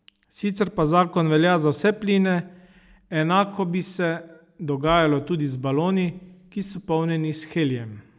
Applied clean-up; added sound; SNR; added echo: none; none; none; none.